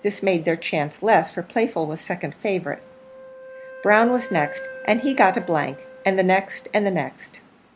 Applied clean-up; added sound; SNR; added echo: none; Wind instrument, woodwind instrument; 18 dB; none.